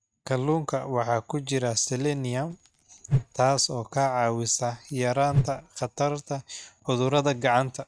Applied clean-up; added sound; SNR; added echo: neural mask model RNNoise.